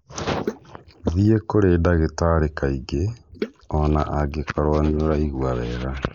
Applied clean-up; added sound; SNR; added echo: neural mask model Resemble Enhance denoiser.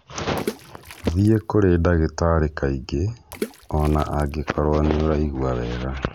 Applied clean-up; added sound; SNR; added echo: none; Water / Splash, splatter; 17 dB; none.